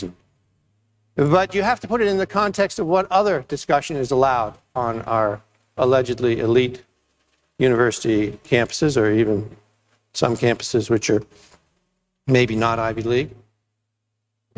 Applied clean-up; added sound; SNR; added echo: neural mask model RNNoise.